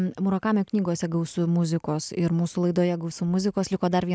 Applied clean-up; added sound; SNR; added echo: none; none; none; none.